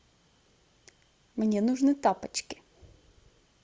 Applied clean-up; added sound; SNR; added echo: none; none; none; none.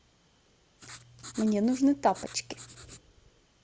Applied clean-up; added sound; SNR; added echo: none; Writing; 17 dB; none.